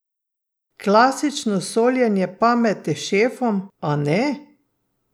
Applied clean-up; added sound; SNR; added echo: none; none; none; none.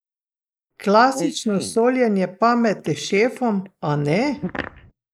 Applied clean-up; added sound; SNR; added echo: neural mask model Resemble Enhance denoiser.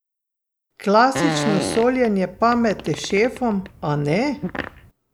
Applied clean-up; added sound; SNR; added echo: none; Fart; 8 dB; none.